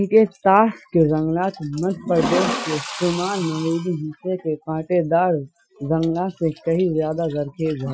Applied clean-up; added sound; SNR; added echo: classical method Wiener filter.